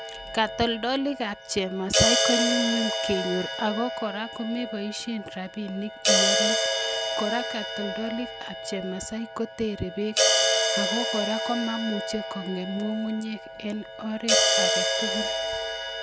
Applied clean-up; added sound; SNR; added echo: none; Crash cymbal; -3 dB; none.